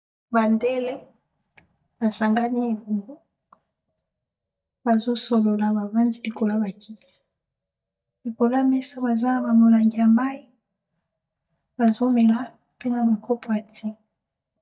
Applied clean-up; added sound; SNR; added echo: neural mask model DeepFilterNet 3.